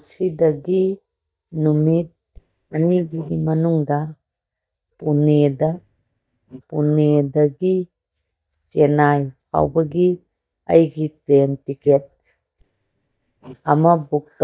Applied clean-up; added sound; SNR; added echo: neural mask model DeepFilterNet 3.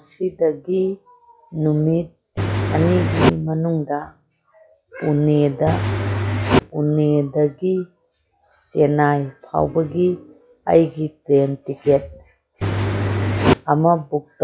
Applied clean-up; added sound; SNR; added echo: classical method log-MMSE.